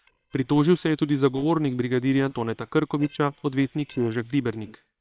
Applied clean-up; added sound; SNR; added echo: neural separator model SepFormer WHAM!.